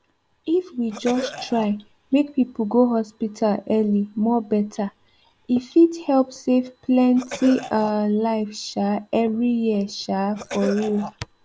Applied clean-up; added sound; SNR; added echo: none; Cough; 11 dB; none.